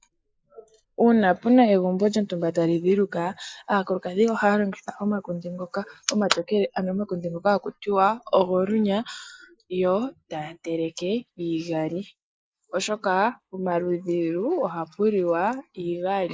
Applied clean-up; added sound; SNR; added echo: neural mask model Resemble Enhance denoiser.